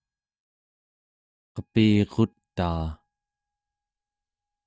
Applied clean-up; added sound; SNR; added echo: neural mask model DeepFilterNet 3.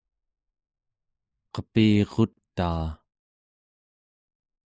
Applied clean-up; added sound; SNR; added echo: neural mask model Resemble Enhance denoiser.